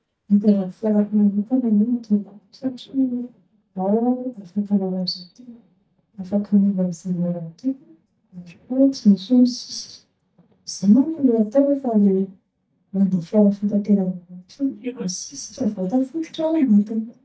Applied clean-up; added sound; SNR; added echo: neural mask model DeepFilterNet 3.